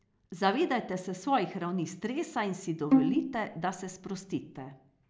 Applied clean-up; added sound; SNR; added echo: none; Bowed string instrument; -1 dB; none.